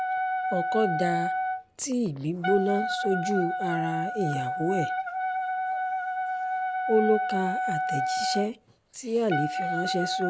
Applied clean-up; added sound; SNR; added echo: none; Wind instrument, woodwind instrument; 0 dB; none.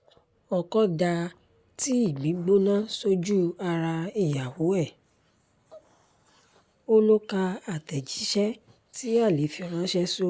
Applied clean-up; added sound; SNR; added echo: none; none; none; none.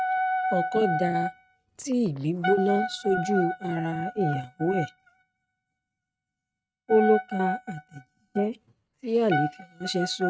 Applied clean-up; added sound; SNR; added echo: neural mask model RNNoise.